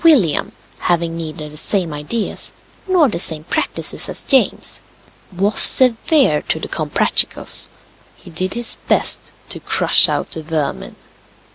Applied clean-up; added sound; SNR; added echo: none; none; none; none.